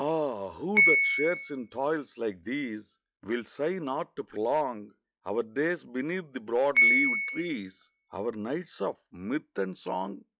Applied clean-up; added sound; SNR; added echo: classical method log-MMSE.